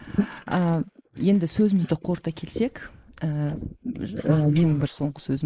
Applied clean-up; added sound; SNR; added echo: neural mask model Resemble Enhance denoiser.